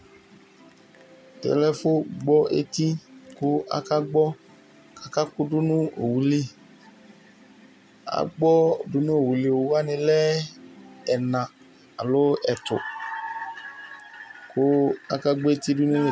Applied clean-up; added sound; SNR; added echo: none; none; none; none.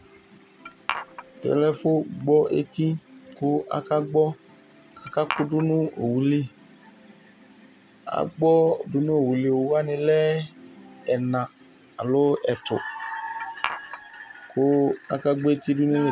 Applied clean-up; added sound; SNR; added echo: none; Glass; 10 dB; none.